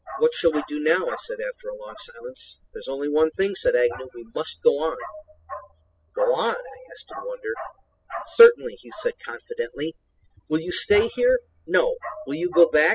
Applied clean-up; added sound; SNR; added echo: classical method spectral subtraction.